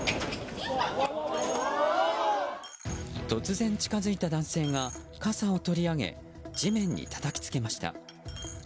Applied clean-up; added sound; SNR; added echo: none; Coin (dropping); 19 dB; none.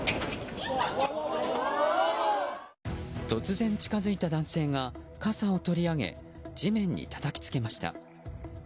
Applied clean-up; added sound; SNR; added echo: none; none; none; none.